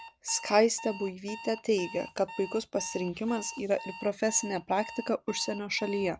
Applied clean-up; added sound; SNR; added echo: none; Alarm; 15 dB; none.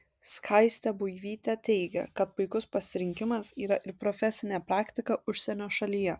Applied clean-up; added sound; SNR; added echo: none; none; none; none.